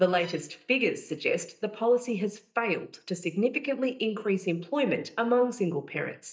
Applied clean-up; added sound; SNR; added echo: neural mask model DeepFilterNet 3.